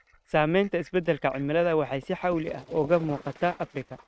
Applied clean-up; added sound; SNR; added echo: neural mask model RNNoise.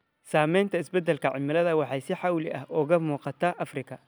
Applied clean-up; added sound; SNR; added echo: none; none; none; none.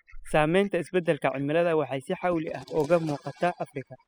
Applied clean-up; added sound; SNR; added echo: classical method spectral subtraction.